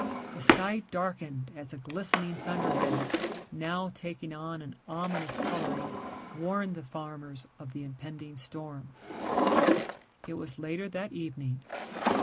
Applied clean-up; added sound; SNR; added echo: none; Drawer open or close; -3 dB; none.